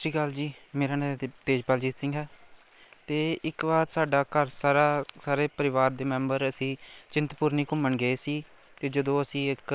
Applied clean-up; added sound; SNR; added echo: neural separator model SepFormer WHAM!.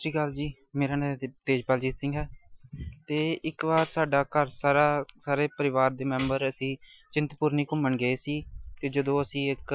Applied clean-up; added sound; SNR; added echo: classical method Wiener filter.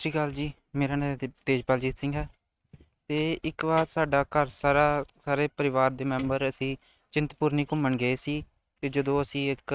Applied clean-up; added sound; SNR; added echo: neural mask model RNNoise.